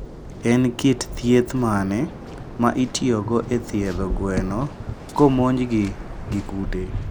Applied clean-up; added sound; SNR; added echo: none; Waves, surf; 9 dB; none.